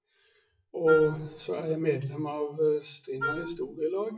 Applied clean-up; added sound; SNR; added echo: classical method WPE with log-MMSE.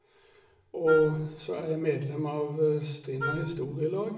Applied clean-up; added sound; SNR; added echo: none; Wind instrument, woodwind instrument; 8 dB; reverberation time 0.7 s.